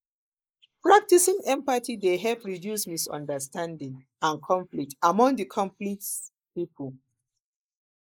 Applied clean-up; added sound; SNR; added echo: neural mask model Resemble Enhance denoiser.